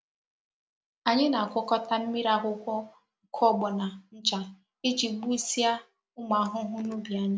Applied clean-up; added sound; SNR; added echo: none; none; none; none.